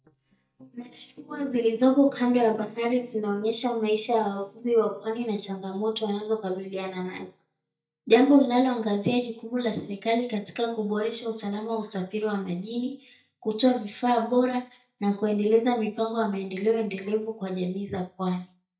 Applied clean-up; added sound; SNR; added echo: neural mask model DeepFilterNet 3.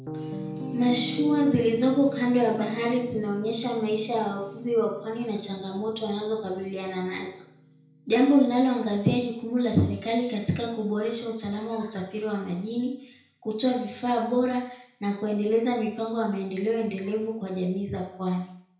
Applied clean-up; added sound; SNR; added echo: none; Piano; 14 dB; reverberation time 0.5 s.